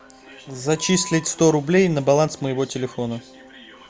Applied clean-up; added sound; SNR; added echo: none; none; none; none.